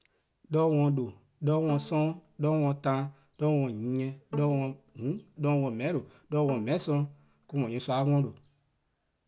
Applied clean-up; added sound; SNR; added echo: none; Bowed string instrument; 19 dB; none.